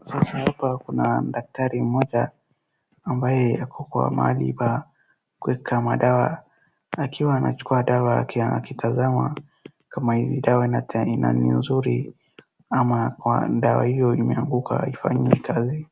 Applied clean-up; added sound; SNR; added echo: none; none; none; none.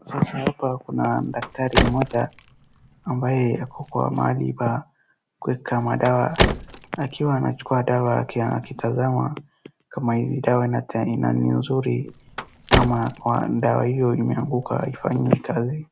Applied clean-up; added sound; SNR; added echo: none; Car; 6 dB; none.